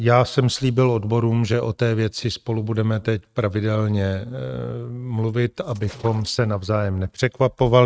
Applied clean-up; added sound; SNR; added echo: neural mask model RNNoise.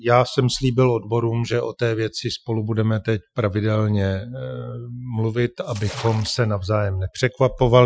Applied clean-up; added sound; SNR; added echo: classical method Wiener filter.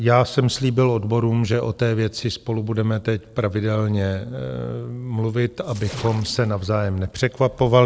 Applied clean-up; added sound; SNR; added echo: neural separator model SepFormer DNS4.